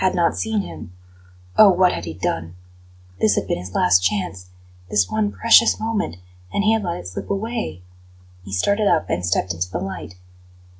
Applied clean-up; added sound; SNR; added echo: none; none; none; none.